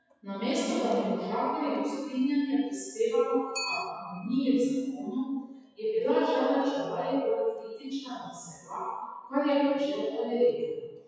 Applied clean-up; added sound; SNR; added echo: classical method WPE with log-MMSE.